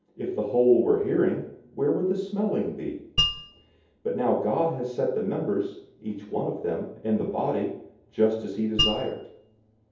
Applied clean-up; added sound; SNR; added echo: none; Mallet percussion; 2 dB; reverberation time 0.7 s.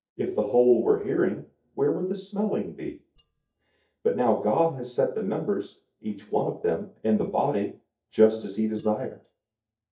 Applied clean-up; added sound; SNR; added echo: neural mask model DeepFilterNet 3.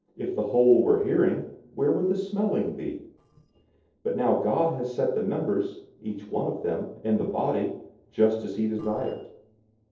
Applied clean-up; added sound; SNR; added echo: neural separator model SepFormer DNS4.